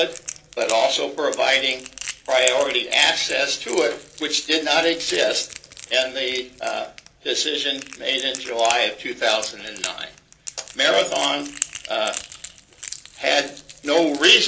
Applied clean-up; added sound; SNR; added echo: none; Crackle; 13 dB; reverberation time 0.2 s.